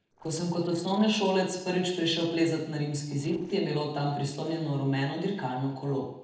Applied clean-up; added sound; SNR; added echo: neural separator model SepFormer DNS4.